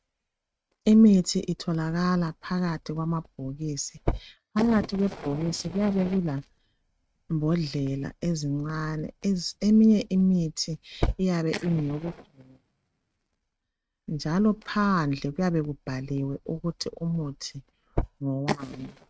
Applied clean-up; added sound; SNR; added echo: neural mask model RNNoise.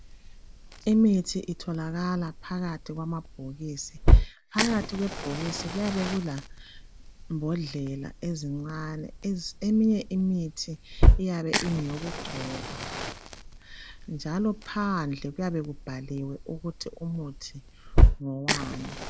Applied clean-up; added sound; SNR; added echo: none; Fire; -2 dB; none.